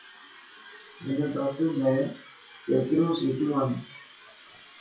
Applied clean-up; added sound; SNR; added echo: classical method WPE with log-MMSE.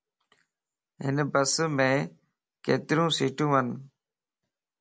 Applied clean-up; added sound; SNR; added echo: none; none; none; none.